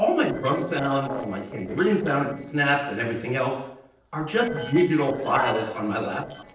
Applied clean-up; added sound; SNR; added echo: neural separator model SepFormer DNS4.